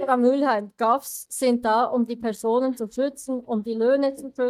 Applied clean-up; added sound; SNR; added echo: neural mask model DeepFilterNet 3.